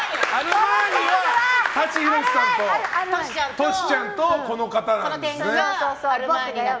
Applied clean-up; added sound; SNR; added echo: none; none; none; none.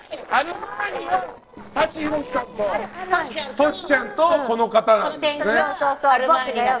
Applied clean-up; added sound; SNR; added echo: neural separator model SepFormer DNS4.